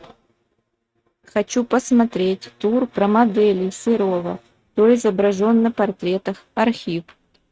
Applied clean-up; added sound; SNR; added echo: neural mask model RNNoise.